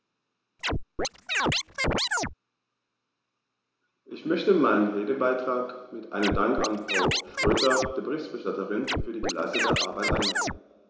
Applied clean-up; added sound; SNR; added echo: none; Scratching (performance technique); -1 dB; reverberation time 3.0 s.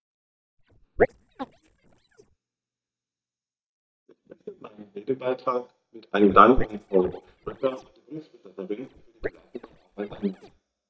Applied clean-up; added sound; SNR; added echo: neural mask model DeepFilterNet 3.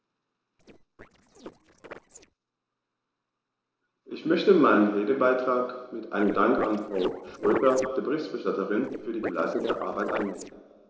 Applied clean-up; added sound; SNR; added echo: neural separator model SepFormer DNS4.